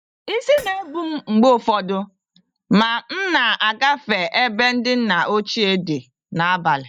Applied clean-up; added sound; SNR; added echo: neural mask model DeepFilterNet 3.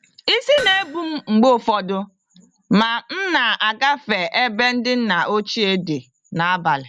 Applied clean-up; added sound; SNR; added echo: none; Hammer; 16 dB; none.